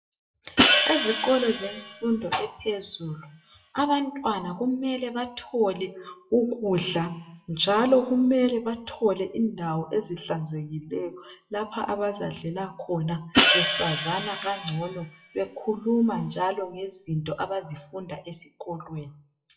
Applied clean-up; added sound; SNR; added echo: classical method WPE with log-MMSE.